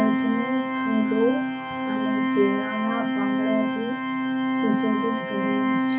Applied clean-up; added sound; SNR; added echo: none; Organ; -3 dB; reverberation time 0.3 s.